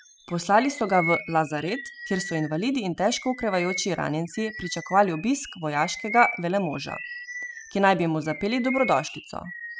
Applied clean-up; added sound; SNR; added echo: classical method spectral subtraction.